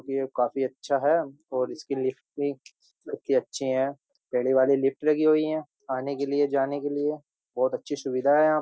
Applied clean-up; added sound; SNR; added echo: none; none; none; none.